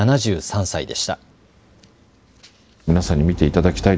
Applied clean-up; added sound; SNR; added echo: none; none; none; none.